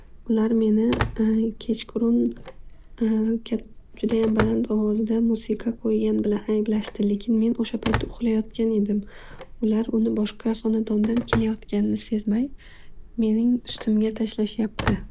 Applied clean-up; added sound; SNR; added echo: none; Telephone; 11 dB; none.